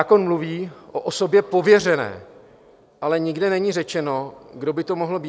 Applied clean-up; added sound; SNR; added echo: none; none; none; none.